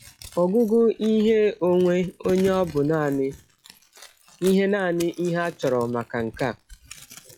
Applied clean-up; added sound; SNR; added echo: classical method log-MMSE.